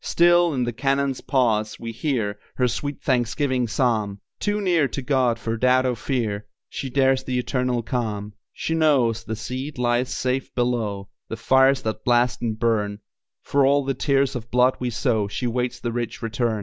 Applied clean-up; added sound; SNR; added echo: none; none; none; none.